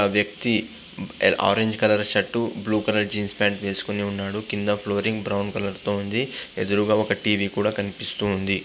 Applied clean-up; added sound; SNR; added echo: none; none; none; none.